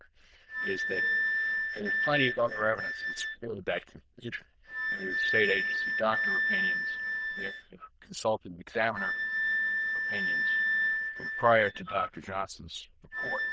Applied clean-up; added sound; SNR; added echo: neural diffusion model UNIVERSE++.